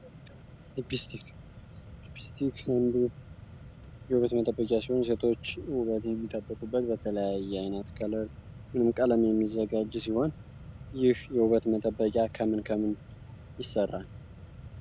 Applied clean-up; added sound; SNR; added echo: none; Mechanisms; 16 dB; none.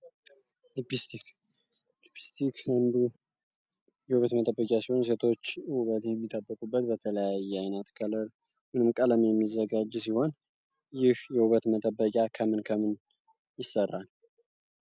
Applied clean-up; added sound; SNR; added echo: none; none; none; none.